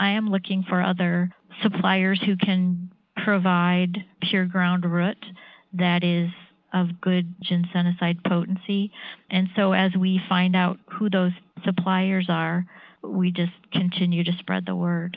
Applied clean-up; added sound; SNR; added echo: none; none; none; none.